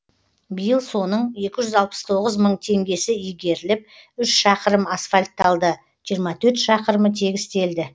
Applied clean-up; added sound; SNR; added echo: none; none; none; none.